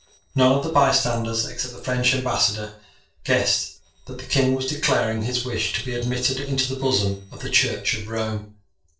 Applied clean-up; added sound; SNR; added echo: neural separator model SepFormer DNS4.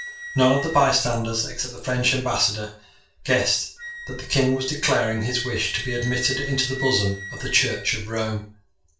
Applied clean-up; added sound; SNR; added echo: none; Wind instrument, woodwind instrument; 13 dB; reverberation time 0.3 s.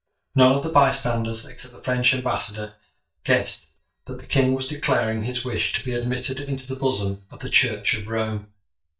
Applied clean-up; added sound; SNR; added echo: neural mask model DeepFilterNet 3.